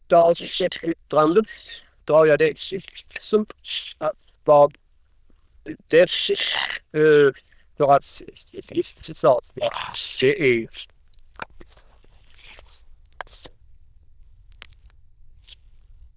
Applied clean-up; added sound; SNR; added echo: neural diffusion model UNIVERSE++.